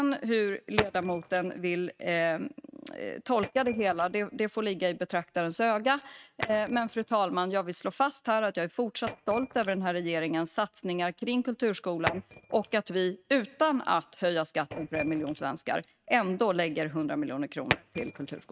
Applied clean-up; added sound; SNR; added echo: neural mask model RNNoise.